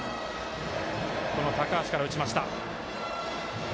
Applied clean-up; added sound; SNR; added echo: none; none; none; none.